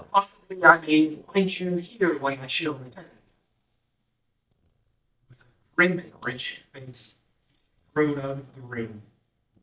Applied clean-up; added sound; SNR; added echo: neural mask model DeepFilterNet 3.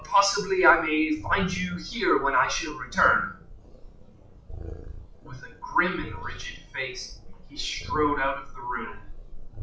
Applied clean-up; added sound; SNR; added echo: classical method WPE with log-MMSE.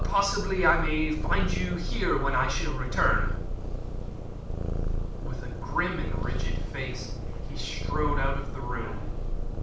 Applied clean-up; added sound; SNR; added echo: none; Purr; -2 dB; reverberation time 0.5 s.